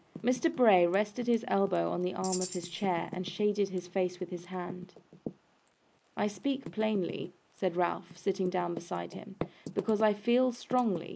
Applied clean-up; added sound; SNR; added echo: neural mask model Resemble Enhance denoiser.